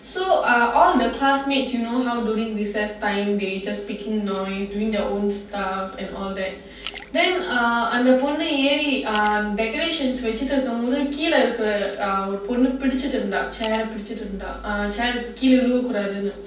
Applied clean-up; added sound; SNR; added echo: none; Splash, splatter; 17 dB; reverberation time 0.3 s.